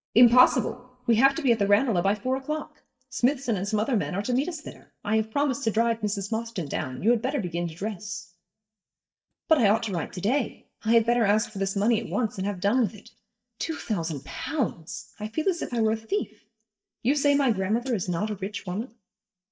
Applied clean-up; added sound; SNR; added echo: neural mask model DeepFilterNet 3.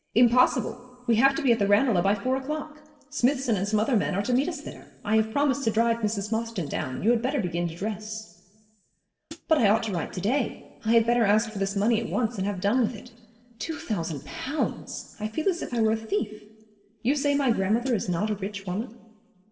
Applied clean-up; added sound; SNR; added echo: none; Hi-hat; 16 dB; reverberation time 1.6 s.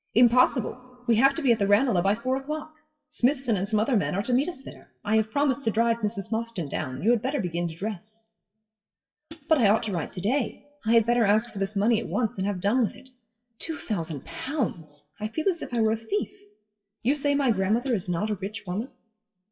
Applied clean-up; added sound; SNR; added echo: classical method WPE with log-MMSE.